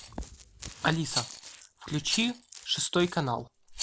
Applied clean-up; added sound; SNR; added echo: none; Rattle; 8 dB; none.